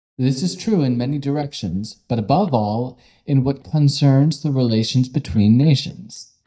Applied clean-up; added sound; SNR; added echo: neural mask model DeepFilterNet 3.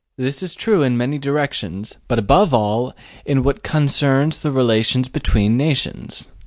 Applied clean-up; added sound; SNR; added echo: none; none; none; none.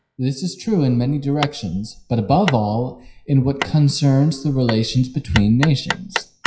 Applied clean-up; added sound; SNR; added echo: classical method WPE with log-MMSE.